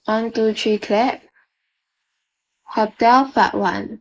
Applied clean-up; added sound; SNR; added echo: neural mask model Resemble Enhance denoiser.